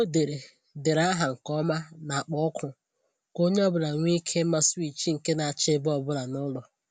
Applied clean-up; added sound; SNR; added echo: none; none; none; none.